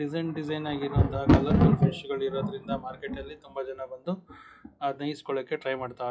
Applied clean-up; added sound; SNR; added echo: classical method WPE with log-MMSE.